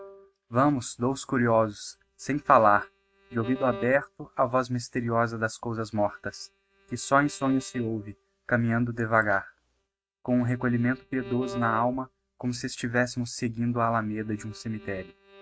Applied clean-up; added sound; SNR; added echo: neural mask model RNNoise.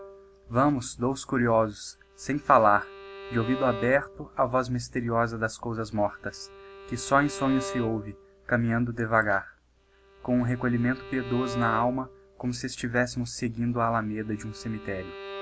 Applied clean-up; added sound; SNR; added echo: none; Bowed string instrument; 15 dB; none.